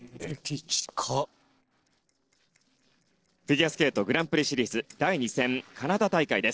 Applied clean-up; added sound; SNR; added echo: neural separator model SepFormer DNS4.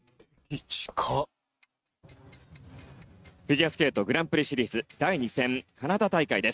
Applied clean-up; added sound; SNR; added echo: neural mask model RNNoise.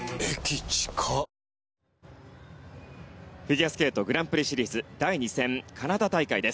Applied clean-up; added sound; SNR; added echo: none; none; none; none.